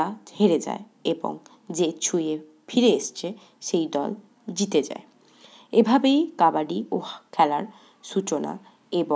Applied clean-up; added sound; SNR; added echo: none; none; none; none.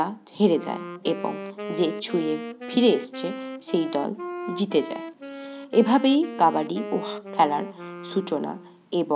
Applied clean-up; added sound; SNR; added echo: none; Wind instrument, woodwind instrument; 11 dB; none.